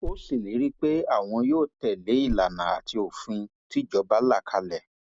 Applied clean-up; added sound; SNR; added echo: none; Thump, thud; 11 dB; none.